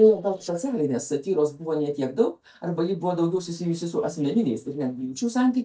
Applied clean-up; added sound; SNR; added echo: neural mask model DeepFilterNet 3.